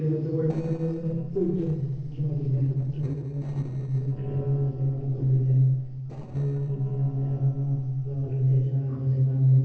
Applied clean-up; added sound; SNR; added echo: neural separator model SepFormer DNS4.